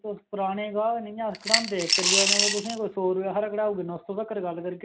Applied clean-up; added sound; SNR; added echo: none; Coin (dropping) / Glass; -4 dB; none.